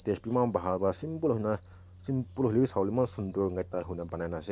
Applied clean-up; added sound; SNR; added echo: none; Cricket; 14 dB; none.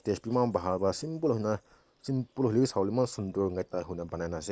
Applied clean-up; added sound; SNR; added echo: neural mask model Resemble Enhance denoiser.